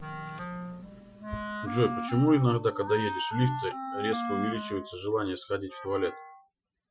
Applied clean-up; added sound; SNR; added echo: classical method Wiener filter.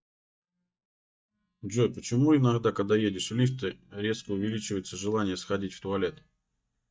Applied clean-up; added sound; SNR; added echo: neural mask model DeepFilterNet 3.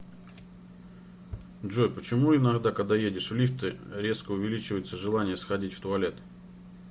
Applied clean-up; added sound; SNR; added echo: none; none; none; none.